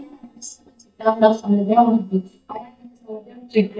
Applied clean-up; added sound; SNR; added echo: neural mask model DeepFilterNet 3.